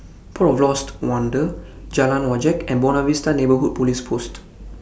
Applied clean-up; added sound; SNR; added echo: none; none; none; none.